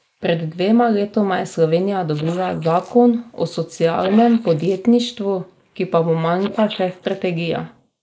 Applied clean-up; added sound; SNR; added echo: neural mask model Resemble Enhance denoiser.